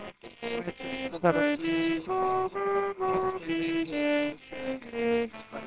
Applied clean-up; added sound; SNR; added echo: neural separator model SepFormer WHAMR!.